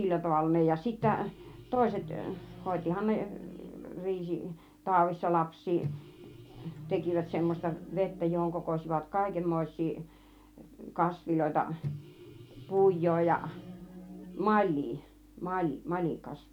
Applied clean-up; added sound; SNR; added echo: none; Microwave oven; 12 dB; none.